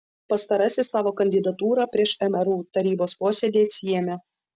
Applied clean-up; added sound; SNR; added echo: none; none; none; none.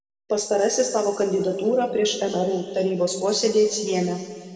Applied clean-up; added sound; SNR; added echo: none; none; none; reverberation time 2.2 s.